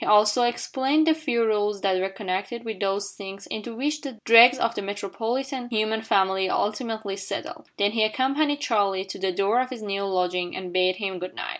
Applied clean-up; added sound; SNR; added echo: none; none; none; none.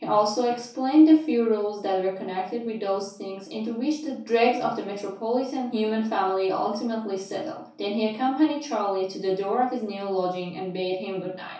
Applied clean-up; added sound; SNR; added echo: none; none; none; reverberation time 0.6 s.